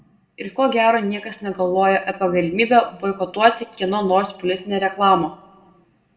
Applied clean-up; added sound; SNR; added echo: none; none; none; reverberation time 0.5 s.